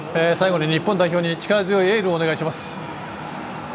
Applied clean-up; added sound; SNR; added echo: none; none; none; none.